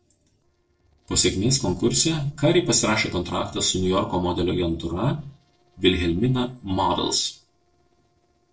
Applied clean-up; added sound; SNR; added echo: neural separator model SepFormer DNS4.